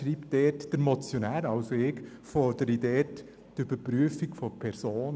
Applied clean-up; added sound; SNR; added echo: none; none; none; none.